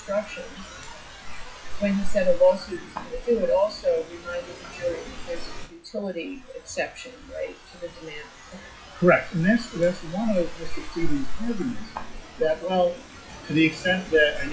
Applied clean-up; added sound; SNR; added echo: classical method WPE with log-MMSE.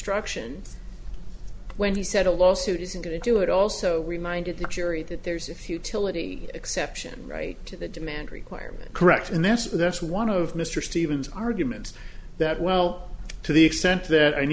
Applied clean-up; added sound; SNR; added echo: none; none; none; none.